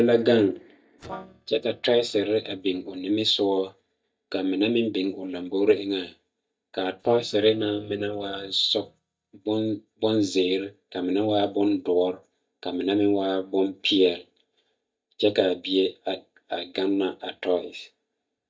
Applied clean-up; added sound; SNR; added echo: neural mask model DeepFilterNet 3.